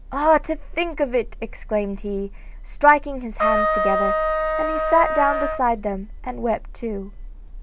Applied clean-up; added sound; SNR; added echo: none; Trumpet; 0 dB; none.